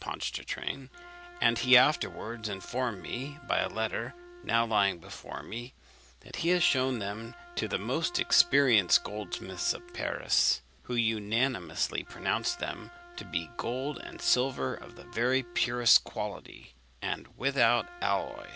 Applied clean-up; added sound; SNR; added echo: none; Wind instrument, woodwind instrument; 20 dB; none.